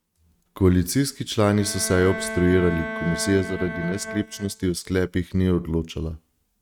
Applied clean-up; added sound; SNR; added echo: neural mask model RNNoise.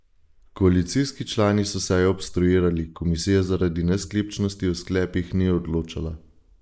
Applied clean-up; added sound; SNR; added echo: neural mask model Resemble Enhance denoiser.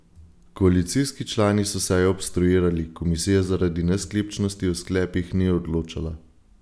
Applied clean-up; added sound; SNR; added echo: none; none; none; none.